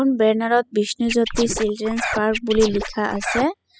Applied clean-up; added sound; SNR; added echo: classical method spectral subtraction.